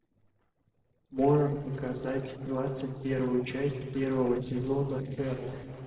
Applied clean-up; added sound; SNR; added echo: neural separator model SepFormer DNS4.